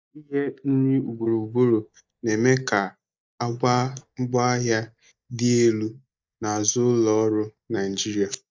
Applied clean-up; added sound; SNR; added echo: neural mask model DeepFilterNet 3.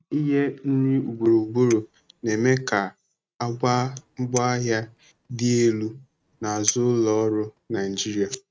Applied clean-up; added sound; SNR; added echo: neural mask model RNNoise.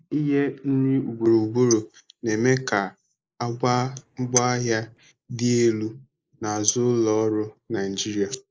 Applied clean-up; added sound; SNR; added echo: neural mask model Resemble Enhance denoiser.